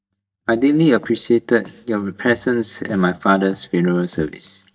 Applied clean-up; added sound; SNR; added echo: neural mask model DeepFilterNet 3.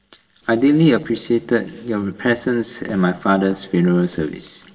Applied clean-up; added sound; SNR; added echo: neural separator model SepFormer DNS4.